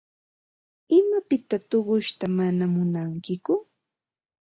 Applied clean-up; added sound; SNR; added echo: none; none; none; none.